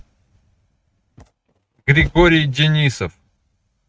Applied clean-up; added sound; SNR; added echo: neural mask model RNNoise.